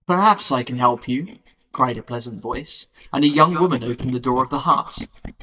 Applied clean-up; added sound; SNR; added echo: neural mask model DeepFilterNet 3.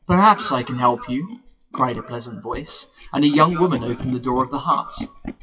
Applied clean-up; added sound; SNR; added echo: classical method WPE with log-MMSE.